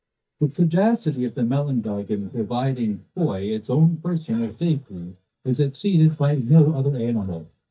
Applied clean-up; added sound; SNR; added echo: neural mask model DeepFilterNet 3.